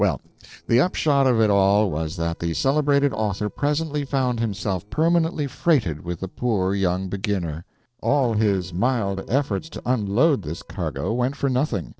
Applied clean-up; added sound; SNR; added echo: neural separator model SepFormer DNS4.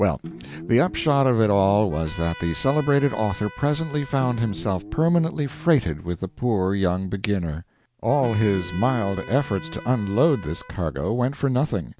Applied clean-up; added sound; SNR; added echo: none; Trumpet + Guitar; 17 dB; none.